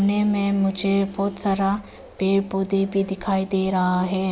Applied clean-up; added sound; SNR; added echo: none; none; none; none.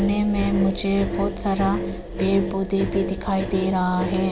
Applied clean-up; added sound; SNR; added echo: none; Engine; 5 dB; none.